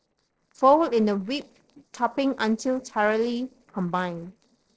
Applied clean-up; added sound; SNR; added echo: neural separator model SepFormer DNS4.